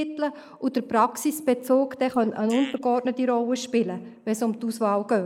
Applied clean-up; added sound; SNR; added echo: neural mask model Resemble Enhance denoiser.